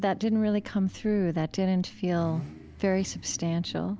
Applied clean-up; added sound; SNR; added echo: none; Idling / Accelerating, revving, vroom / Car; 17 dB; none.